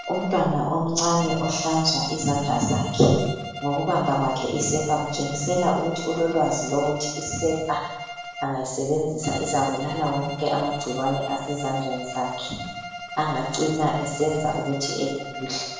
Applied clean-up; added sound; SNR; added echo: none; Bowed string instrument; 12 dB; reverberation time 0.8 s.